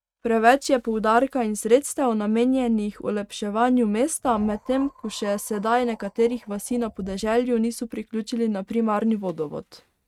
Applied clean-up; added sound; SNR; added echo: neural mask model RNNoise.